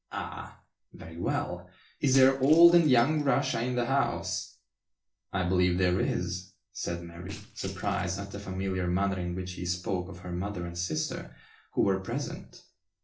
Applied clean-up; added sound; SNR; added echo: neural separator model SepFormer DNS4.